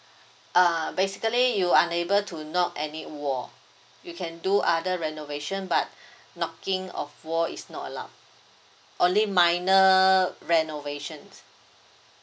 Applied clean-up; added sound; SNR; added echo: none; none; none; none.